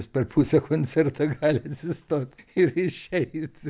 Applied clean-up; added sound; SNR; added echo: none; none; none; none.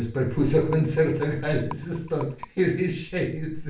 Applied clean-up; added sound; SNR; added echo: none; Rattle; 18 dB; reverberation time 0.4 s.